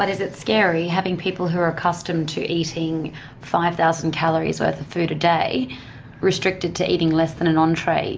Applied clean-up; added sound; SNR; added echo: none; none; none; none.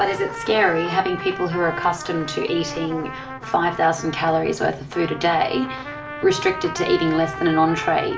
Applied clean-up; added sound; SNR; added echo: none; Trumpet; 10 dB; reverberation time 0.2 s.